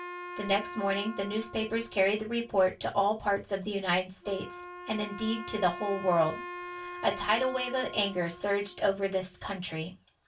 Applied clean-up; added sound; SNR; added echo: none; Wind instrument, woodwind instrument; 13 dB; reverberation time 0.2 s.